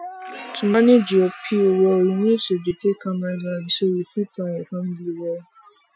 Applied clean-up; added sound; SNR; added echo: classical method Wiener filter.